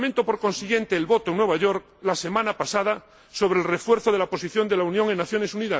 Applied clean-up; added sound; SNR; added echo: none; none; none; none.